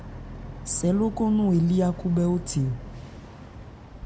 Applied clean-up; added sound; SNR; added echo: none; Boat, Water vehicle; 13 dB; none.